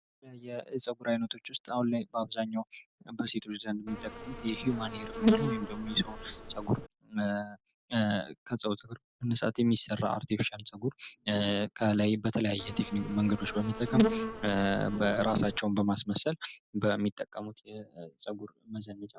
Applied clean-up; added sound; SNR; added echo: none; Insect; 2 dB; none.